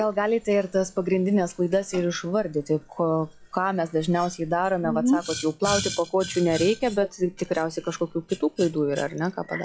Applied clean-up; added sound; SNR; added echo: classical method log-MMSE.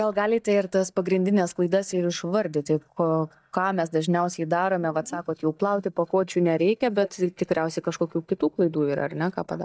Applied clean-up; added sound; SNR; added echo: neural mask model DeepFilterNet 3.